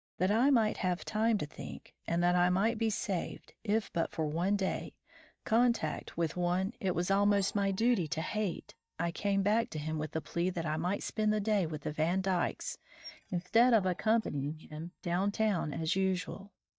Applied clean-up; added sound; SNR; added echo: neural mask model DeepFilterNet 3.